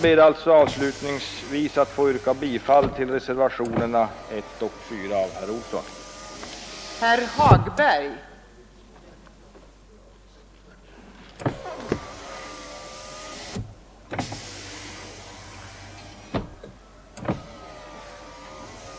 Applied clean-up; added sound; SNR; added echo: none; Car; 7 dB; none.